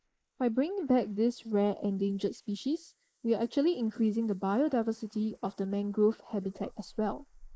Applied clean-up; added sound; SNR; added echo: neural mask model Resemble Enhance denoiser.